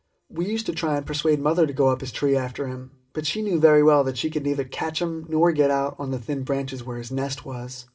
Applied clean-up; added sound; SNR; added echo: none; none; none; reverberation time 0.2 s.